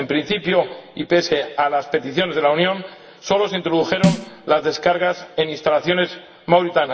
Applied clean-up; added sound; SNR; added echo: none; Snare drum; 4 dB; reverberation time 2.1 s.